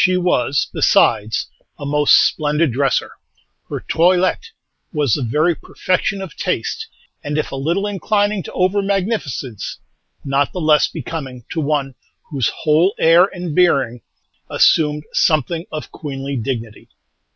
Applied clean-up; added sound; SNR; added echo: none; none; none; none.